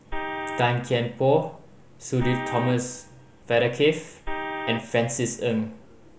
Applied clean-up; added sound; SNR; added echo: none; Vehicle horn, car horn, honking; 9 dB; none.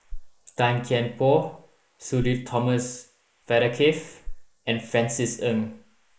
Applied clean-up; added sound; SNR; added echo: neural mask model Resemble Enhance denoiser.